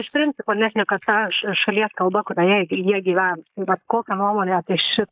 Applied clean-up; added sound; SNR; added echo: neural mask model Resemble Enhance denoiser.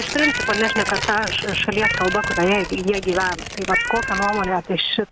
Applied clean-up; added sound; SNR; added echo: none; Tearing + Cat; 4 dB; none.